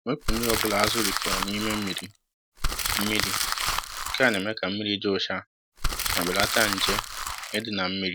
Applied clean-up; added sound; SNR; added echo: none; Crumpling, crinkling; 0 dB; none.